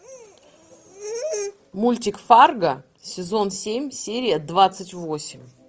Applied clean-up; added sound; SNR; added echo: none; none; none; none.